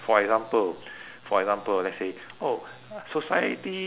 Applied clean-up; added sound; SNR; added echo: none; none; none; none.